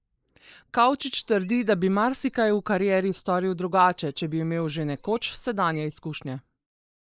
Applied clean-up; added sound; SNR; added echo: neural mask model Resemble Enhance denoiser.